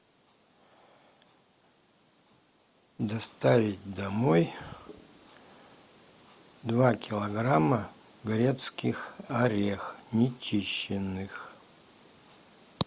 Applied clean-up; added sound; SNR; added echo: none; none; none; none.